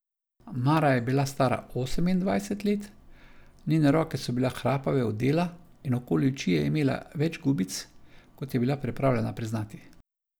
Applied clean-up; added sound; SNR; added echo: none; none; none; none.